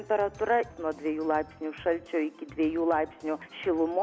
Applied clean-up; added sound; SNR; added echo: none; none; none; none.